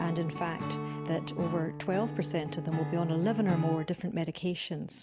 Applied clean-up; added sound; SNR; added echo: none; Acoustic guitar / Strum; 6 dB; none.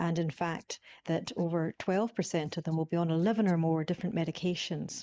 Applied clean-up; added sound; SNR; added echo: neural mask model Resemble Enhance denoiser.